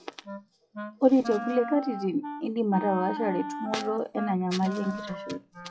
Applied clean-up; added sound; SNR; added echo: classical method WPE with log-MMSE.